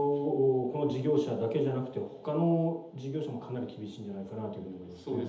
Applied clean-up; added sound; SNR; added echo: none; none; none; reverberation time 0.8 s.